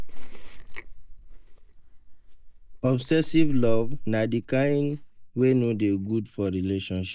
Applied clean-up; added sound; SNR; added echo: neural mask model DeepFilterNet 3.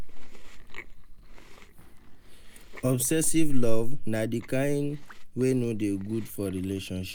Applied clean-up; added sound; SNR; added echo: none; Chewing, mastication; -5 dB; none.